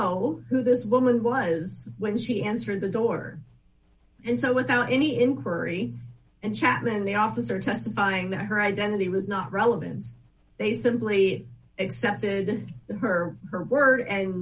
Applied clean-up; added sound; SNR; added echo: none; none; none; none.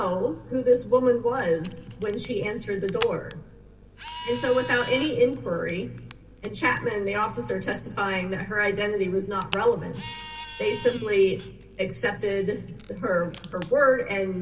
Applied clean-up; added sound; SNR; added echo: none; Camera; 13 dB; reverberation time 2.6 s.